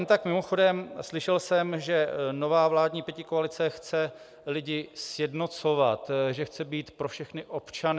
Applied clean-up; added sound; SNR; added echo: none; none; none; none.